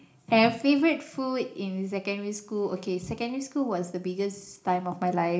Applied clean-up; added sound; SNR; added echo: none; none; none; reverberation time 0.4 s.